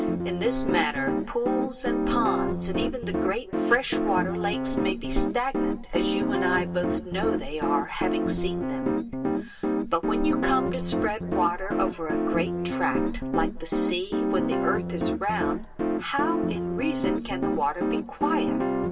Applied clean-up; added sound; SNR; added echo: none; Piano; -2 dB; reverberation time 2.8 s.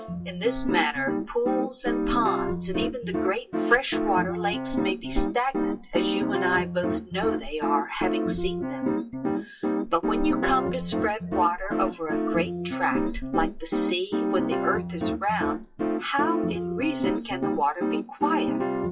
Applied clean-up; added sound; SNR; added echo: classical method WPE with log-MMSE.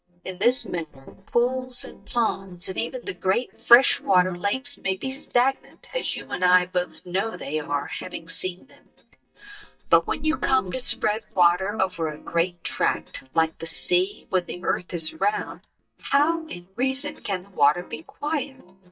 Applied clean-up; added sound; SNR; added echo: neural mask model DeepFilterNet 3.